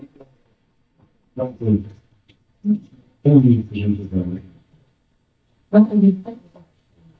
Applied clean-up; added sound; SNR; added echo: neural mask model DeepFilterNet 3.